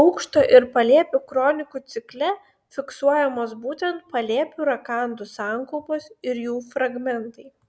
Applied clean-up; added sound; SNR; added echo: none; none; none; none.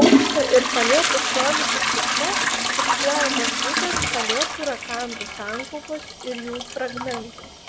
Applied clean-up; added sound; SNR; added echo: none; Trickle, dribble / Toilet flush / Hiss; -3 dB; none.